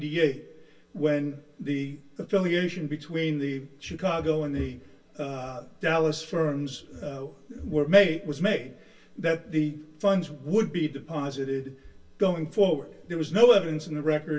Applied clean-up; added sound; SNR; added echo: none; none; none; reverberation time 0.2 s.